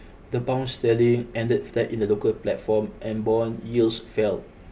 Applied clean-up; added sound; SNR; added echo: none; none; none; none.